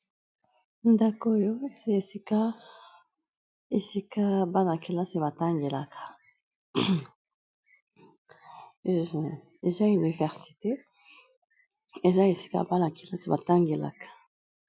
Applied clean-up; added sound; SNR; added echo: none; none; none; none.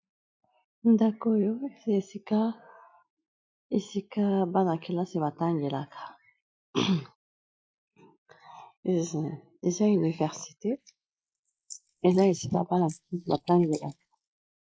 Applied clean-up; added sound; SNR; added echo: neural mask model Resemble Enhance denoiser.